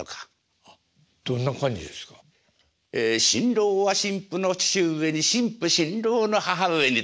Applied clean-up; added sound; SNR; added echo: none; none; none; none.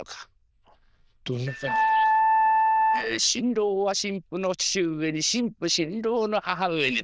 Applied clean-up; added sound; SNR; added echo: neural diffusion model UNIVERSE++.